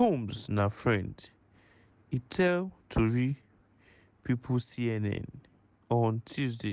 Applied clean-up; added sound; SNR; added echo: none; none; none; none.